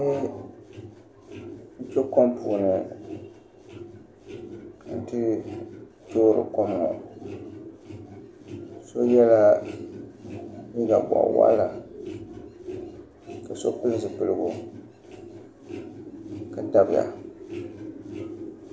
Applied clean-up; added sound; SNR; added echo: none; none; none; none.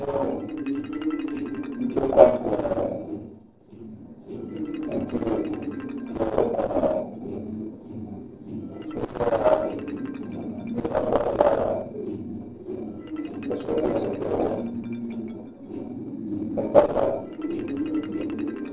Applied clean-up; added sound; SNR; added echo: neural separator model SepFormer DNS4.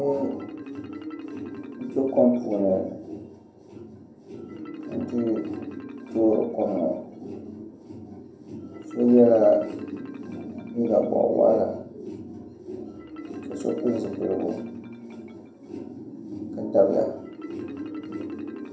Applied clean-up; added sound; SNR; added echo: none; Marimba, xylophone; 14 dB; reverberation time 0.5 s.